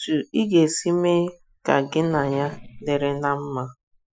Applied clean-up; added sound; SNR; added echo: classical method Wiener filter.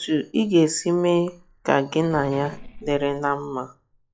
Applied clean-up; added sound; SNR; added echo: classical method log-MMSE.